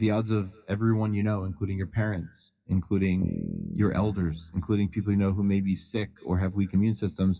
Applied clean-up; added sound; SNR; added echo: classical method WPE with log-MMSE.